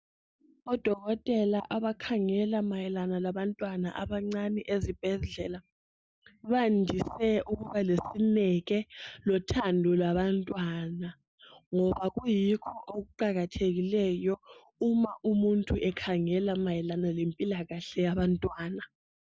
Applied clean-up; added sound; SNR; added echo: none; none; none; none.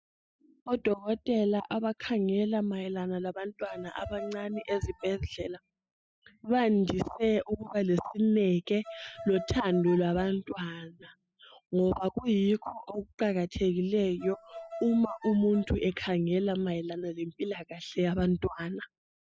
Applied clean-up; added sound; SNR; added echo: classical method spectral subtraction.